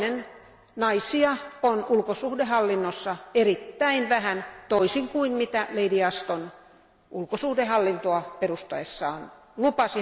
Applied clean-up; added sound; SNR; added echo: none; none; none; none.